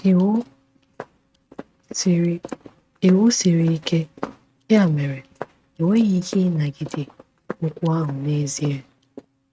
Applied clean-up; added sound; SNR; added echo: neural mask model RNNoise.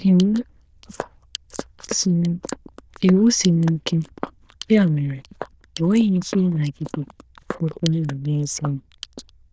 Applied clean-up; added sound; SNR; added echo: neural diffusion model UNIVERSE++.